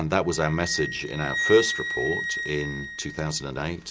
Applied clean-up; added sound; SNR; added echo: none; Wind instrument, woodwind instrument; 6 dB; none.